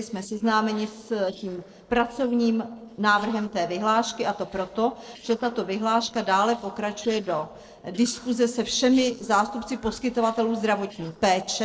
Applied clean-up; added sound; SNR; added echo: neural separator model SepFormer DNS4.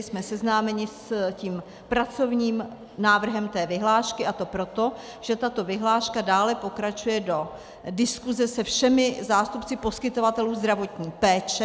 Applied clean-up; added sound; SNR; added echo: none; none; none; none.